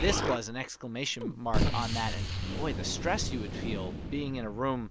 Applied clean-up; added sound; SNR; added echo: none; Explosion; -1 dB; none.